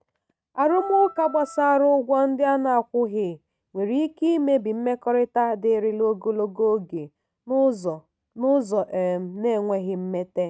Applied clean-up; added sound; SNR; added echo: neural mask model RNNoise.